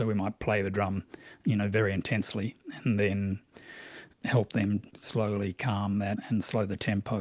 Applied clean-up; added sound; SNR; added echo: none; none; none; none.